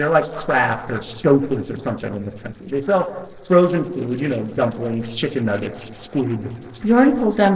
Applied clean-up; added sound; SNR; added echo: neural separator model SepFormer DNS4.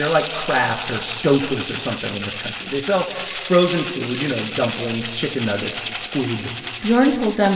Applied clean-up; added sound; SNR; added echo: none; Rattle (instrument); 2 dB; reverberation time 2.5 s.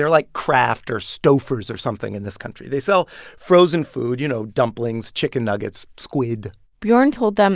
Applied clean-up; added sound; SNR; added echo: none; none; none; none.